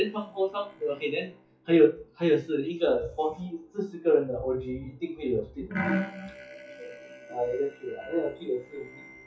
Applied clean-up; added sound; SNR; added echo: classical method WPE with log-MMSE.